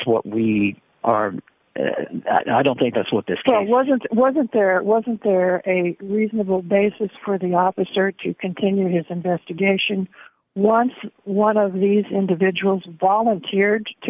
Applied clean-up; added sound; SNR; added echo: none; none; none; none.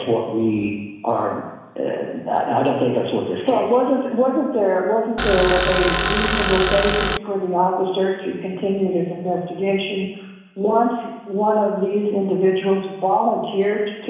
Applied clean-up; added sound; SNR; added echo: none; Tools; -1 dB; reverberation time 1.0 s.